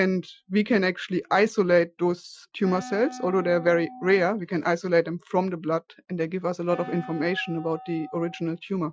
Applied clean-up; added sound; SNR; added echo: classical method Wiener filter.